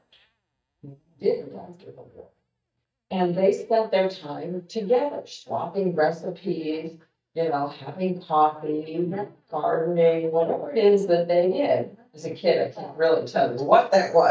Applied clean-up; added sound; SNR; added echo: neural mask model DeepFilterNet 3.